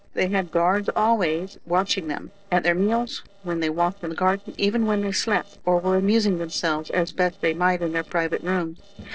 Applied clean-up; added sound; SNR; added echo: neural separator model SepFormer DNS4.